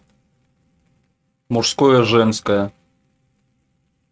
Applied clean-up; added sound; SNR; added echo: neural mask model RNNoise.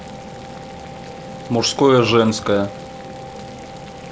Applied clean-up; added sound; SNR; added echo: none; Boiling; 20 dB; none.